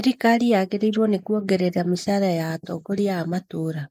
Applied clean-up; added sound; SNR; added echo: neural mask model Resemble Enhance denoiser.